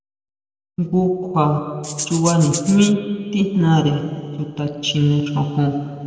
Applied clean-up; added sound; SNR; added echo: none; Rattle (instrument); 9 dB; reverberation time 2.4 s.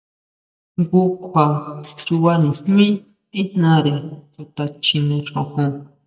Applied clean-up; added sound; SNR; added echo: neural mask model DeepFilterNet 3.